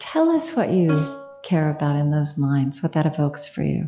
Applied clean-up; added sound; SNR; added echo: classical method log-MMSE.